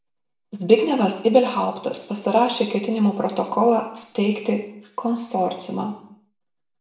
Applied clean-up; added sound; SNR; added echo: none; none; none; reverberation time 0.7 s.